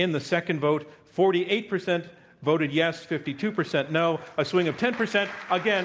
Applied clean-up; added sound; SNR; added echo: none; none; none; none.